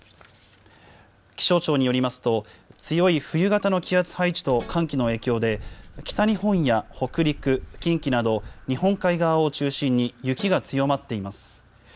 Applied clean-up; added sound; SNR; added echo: none; Guitar; 19 dB; none.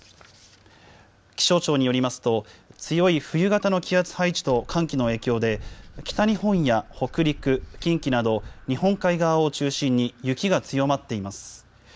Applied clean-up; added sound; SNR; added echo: none; none; none; none.